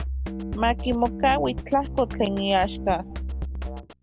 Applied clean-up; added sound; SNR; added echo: none; Drum kit; 6 dB; none.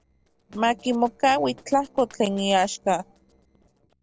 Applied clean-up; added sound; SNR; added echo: neural separator model SepFormer DNS4.